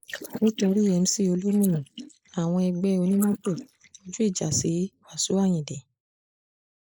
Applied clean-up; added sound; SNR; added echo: neural mask model Resemble Enhance denoiser.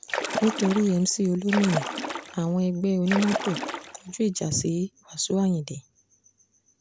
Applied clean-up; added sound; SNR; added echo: none; Splash, splatter; 6 dB; none.